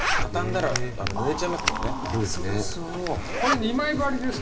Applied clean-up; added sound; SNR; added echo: none; Zipper (clothing); 1 dB; reverberation time 1.3 s.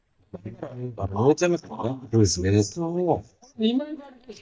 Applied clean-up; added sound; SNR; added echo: neural mask model DeepFilterNet 3.